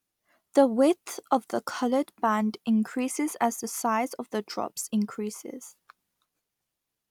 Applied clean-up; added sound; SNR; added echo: none; none; none; none.